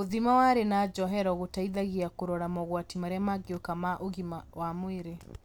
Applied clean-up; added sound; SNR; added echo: none; none; none; none.